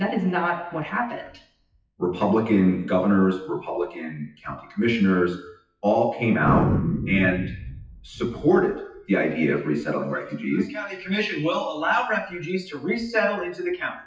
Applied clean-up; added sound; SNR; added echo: classical method WPE with log-MMSE.